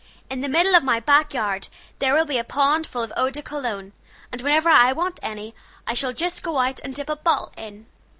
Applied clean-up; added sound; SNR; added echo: none; none; none; none.